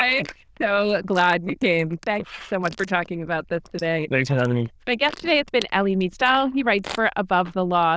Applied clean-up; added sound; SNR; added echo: neural diffusion model UNIVERSE++.